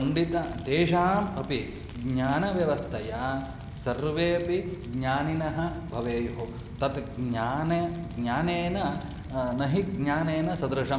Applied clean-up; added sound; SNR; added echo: none; Fire; 12 dB; none.